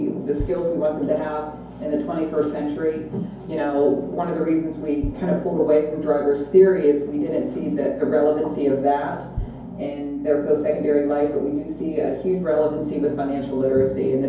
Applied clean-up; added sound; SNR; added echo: none; Bass drum; 16 dB; reverberation time 0.9 s.